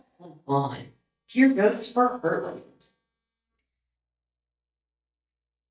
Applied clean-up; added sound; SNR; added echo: neural mask model DeepFilterNet 3.